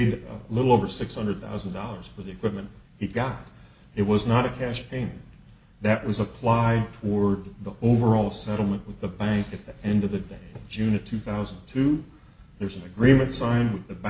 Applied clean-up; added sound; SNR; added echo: none; none; none; none.